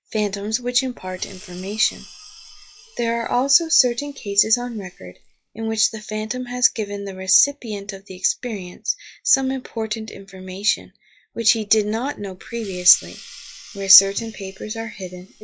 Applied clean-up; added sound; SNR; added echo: classical method log-MMSE.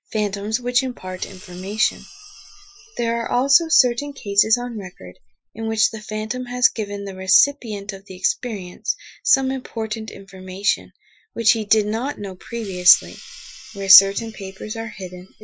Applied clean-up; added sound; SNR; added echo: classical method Wiener filter.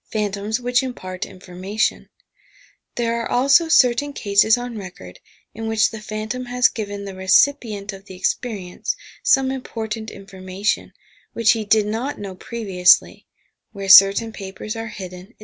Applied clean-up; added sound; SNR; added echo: none; none; none; none.